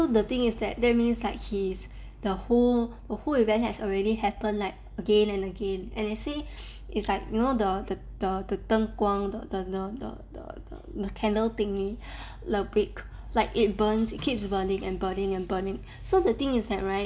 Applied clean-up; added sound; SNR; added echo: none; none; none; none.